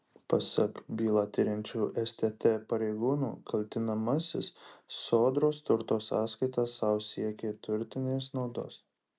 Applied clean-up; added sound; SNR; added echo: none; none; none; none.